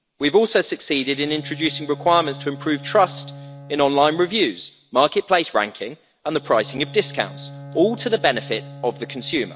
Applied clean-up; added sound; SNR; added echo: none; Bowed string instrument; 18 dB; none.